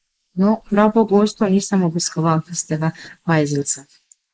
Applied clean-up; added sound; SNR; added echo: neural mask model Resemble Enhance denoiser.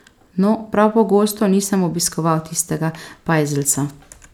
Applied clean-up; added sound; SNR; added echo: none; none; none; none.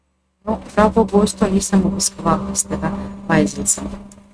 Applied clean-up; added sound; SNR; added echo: neural mask model RNNoise.